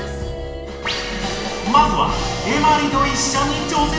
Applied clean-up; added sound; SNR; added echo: none; Wind instrument, woodwind instrument; 12 dB; reverberation time 1.0 s.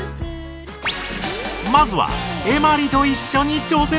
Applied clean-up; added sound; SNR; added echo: none; none; none; none.